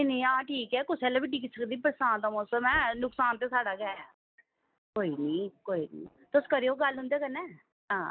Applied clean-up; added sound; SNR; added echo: neural mask model DeepFilterNet 3.